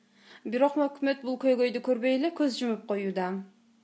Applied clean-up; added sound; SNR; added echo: none; none; none; none.